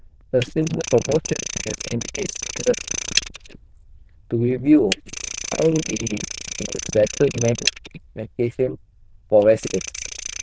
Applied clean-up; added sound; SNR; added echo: neural diffusion model UNIVERSE++.